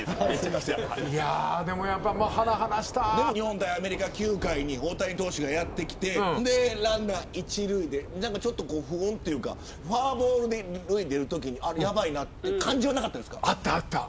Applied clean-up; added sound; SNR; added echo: none; Thunder / Rain; 12 dB; none.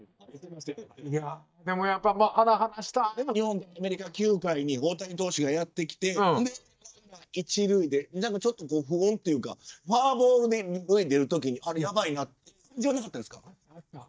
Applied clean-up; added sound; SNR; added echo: neural mask model DeepFilterNet 3.